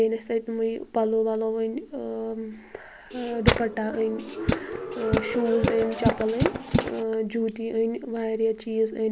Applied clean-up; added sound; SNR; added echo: none; Tools; 0 dB; none.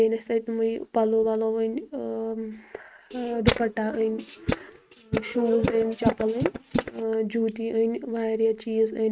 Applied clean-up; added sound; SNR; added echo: neural mask model RNNoise.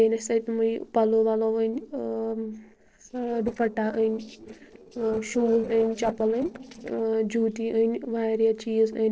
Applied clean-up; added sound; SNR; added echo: neural separator model SepFormer DNS4.